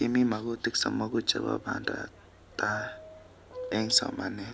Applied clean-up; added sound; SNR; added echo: none; Subway, metro, underground; 16 dB; none.